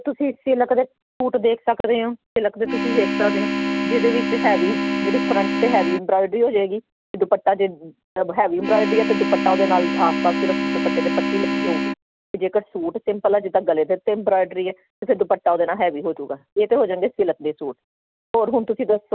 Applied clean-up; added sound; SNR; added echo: none; Organ; 1 dB; none.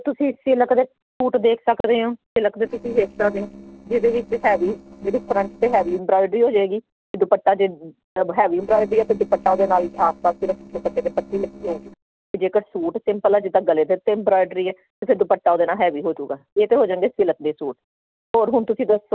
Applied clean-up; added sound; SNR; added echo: neural separator model SepFormer DNS4.